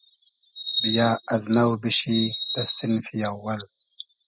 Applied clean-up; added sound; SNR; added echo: classical method spectral subtraction.